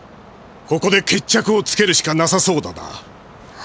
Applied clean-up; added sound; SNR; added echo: none; none; none; none.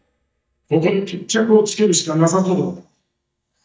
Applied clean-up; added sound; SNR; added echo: neural mask model DeepFilterNet 3.